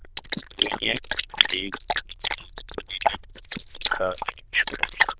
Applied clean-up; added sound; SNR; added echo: neural diffusion model UNIVERSE++.